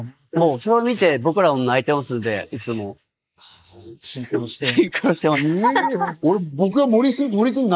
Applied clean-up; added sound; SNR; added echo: neural mask model Resemble Enhance denoiser.